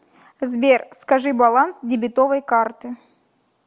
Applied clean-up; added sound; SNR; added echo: none; none; none; none.